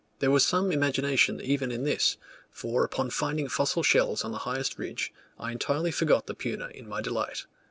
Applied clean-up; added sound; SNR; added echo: none; none; none; none.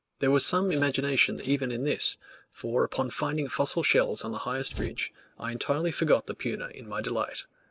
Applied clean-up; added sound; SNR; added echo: neural mask model Resemble Enhance denoiser.